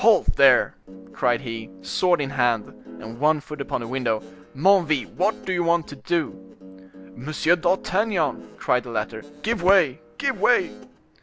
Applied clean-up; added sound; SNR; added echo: none; Guitar; 19 dB; none.